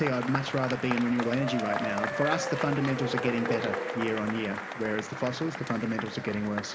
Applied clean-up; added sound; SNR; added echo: none; Applause / Crowd / Cheering; 4 dB; none.